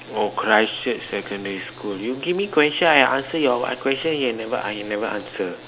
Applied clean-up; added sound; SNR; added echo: none; none; none; none.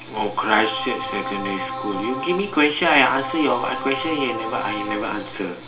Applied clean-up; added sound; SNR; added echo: none; Keyboard (musical); 8 dB; reverberation time 0.3 s.